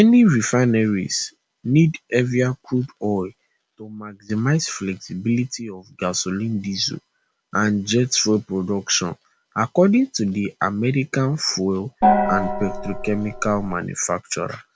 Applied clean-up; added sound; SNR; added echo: none; Gong; 0 dB; none.